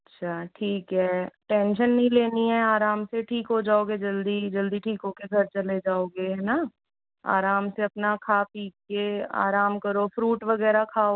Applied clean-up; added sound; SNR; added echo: none; none; none; none.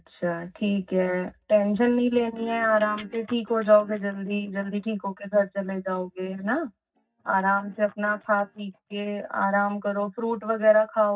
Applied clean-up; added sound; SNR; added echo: neural mask model DeepFilterNet 3.